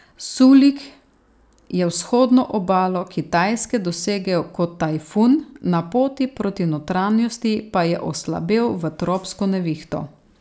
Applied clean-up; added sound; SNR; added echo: none; none; none; none.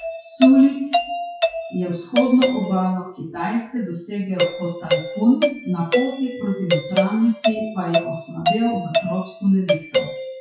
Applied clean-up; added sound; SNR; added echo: classical method WPE with log-MMSE.